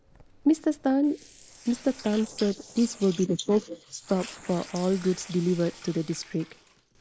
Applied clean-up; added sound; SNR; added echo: neural mask model Resemble Enhance denoiser.